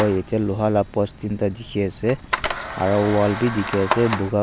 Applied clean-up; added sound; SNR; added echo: none; Camera; 9 dB; none.